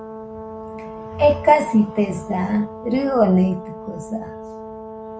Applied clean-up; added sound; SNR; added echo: none; Brass instrument; 13 dB; none.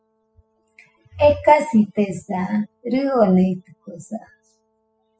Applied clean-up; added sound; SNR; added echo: classical method spectral subtraction.